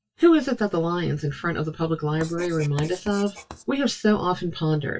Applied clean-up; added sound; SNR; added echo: classical method WPE with log-MMSE.